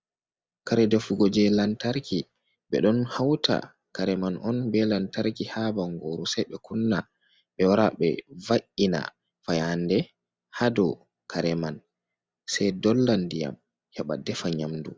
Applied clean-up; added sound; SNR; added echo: none; none; none; none.